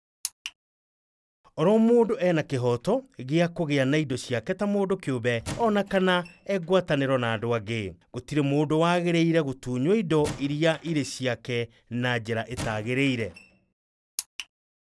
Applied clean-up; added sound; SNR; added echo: none; Squeak / Wood; 15 dB; none.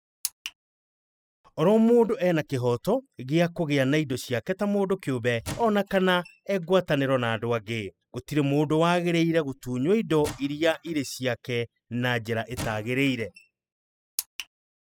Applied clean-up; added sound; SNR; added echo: classical method spectral subtraction.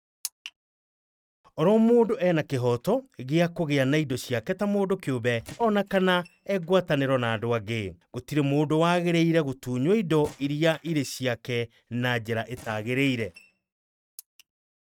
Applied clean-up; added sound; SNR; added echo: neural mask model RNNoise.